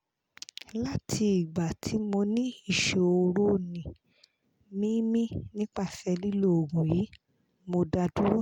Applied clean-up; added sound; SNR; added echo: none; none; none; none.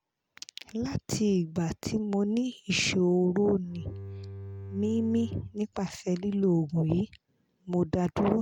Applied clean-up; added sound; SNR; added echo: none; Bowed string instrument; 12 dB; none.